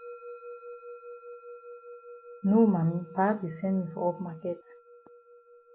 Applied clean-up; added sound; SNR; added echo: none; Musical instrument; 16 dB; none.